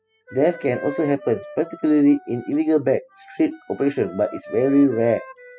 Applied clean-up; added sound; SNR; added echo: classical method spectral subtraction.